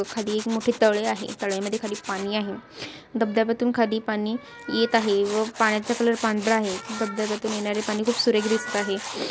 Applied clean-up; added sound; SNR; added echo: none; Tools; 14 dB; none.